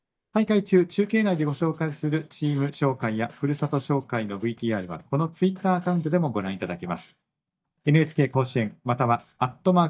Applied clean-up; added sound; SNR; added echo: neural mask model DeepFilterNet 3.